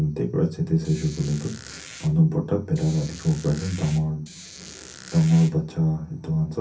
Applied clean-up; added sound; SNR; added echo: none; Squeak; 18 dB; reverberation time 0.3 s.